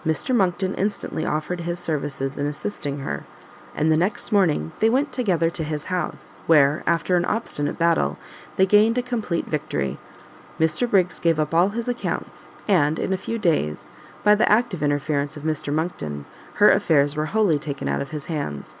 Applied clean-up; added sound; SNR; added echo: none; none; none; none.